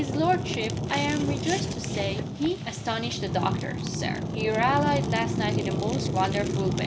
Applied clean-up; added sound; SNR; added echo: none; Fire; 0 dB; none.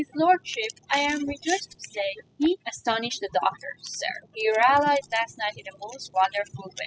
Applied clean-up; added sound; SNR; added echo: classical method spectral subtraction.